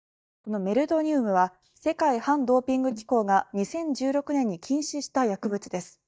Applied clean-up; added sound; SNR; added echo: neural mask model DeepFilterNet 3.